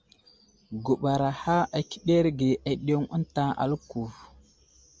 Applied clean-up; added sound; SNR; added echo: none; none; none; none.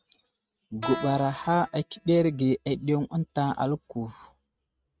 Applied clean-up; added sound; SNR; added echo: neural mask model RNNoise.